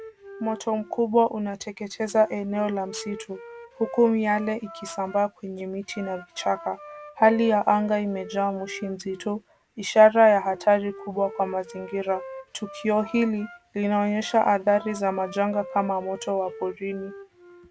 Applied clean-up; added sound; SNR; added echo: none; Wind instrument, woodwind instrument; 18 dB; none.